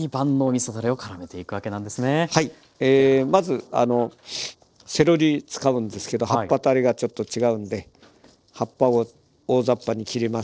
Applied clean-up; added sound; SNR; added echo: neural separator model SepFormer DNS4.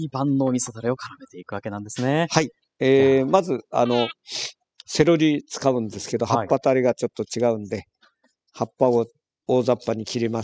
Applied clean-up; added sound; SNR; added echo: classical method spectral subtraction.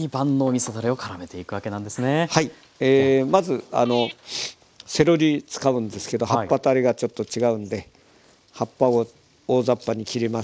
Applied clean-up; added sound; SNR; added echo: neural mask model Resemble Enhance denoiser.